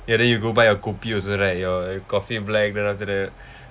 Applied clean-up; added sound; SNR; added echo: none; none; none; none.